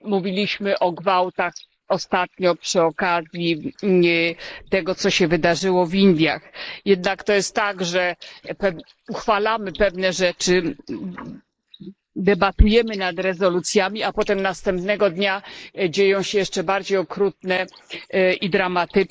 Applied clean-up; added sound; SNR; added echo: neural mask model Resemble Enhance denoiser.